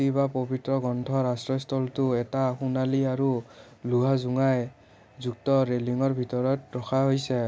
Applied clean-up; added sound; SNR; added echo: none; none; none; none.